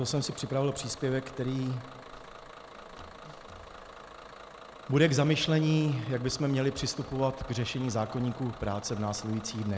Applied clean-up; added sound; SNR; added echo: none; Bus / Engine; 16 dB; none.